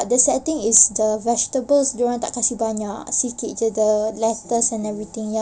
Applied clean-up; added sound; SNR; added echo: none; none; none; none.